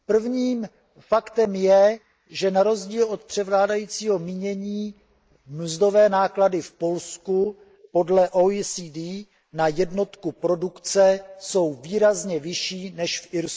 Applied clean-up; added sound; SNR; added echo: neural mask model Resemble Enhance denoiser.